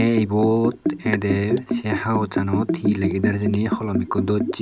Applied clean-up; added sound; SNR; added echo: none; Liquid; 2 dB; none.